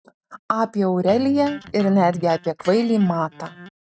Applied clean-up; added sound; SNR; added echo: neural mask model RNNoise.